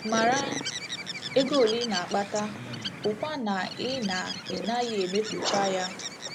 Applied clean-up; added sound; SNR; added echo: none; Bird; 6 dB; none.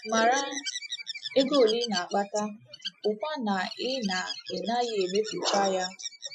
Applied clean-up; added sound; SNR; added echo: classical method Wiener filter.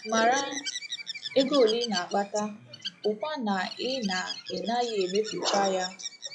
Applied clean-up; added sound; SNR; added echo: classical method log-MMSE.